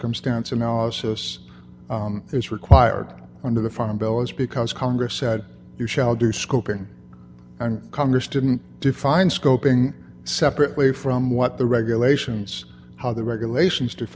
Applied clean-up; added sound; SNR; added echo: none; none; none; none.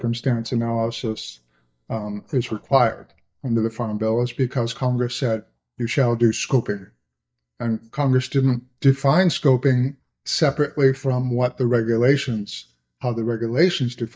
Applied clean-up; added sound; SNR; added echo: neural mask model DeepFilterNet 3.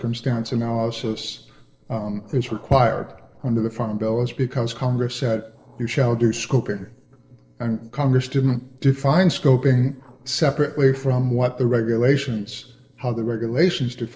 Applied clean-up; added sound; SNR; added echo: neural separator model SepFormer DNS4.